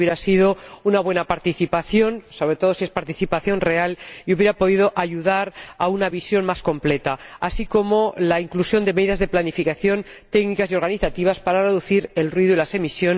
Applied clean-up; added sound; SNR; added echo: none; none; none; none.